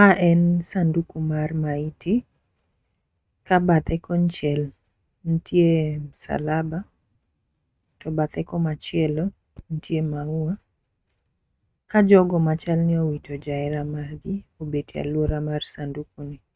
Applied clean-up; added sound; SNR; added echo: neural mask model RNNoise.